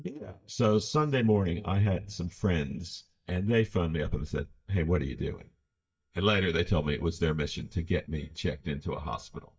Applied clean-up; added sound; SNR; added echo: neural mask model DeepFilterNet 3.